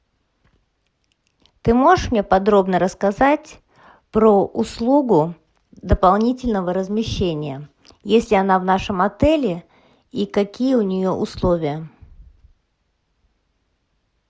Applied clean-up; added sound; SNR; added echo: none; none; none; none.